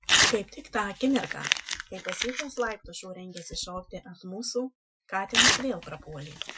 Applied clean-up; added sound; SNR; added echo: classical method Wiener filter.